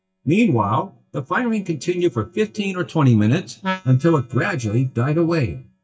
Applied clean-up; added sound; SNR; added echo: neural mask model DeepFilterNet 3.